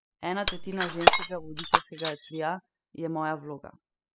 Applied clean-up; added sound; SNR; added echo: classical method spectral subtraction.